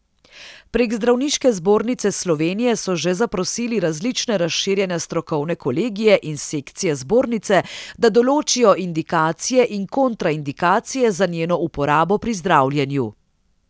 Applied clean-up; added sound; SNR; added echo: none; none; none; none.